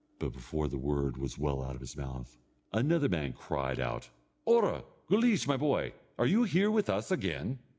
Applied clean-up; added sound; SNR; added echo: none; none; none; none.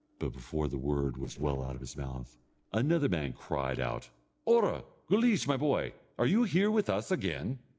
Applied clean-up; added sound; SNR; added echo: neural separator model SepFormer DNS4.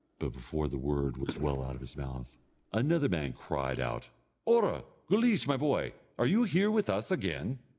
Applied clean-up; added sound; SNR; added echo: neural mask model Resemble Enhance denoiser.